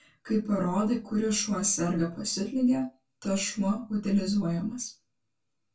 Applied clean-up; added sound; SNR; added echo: none; none; none; reverberation time 0.2 s.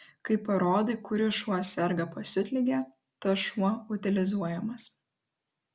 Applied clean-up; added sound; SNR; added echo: none; none; none; none.